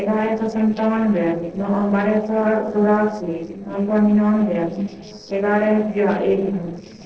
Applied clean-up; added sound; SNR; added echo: neural separator model SepFormer DNS4.